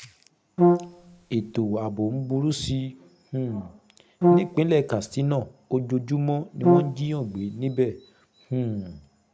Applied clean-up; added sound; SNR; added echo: none; Brass instrument; -4 dB; none.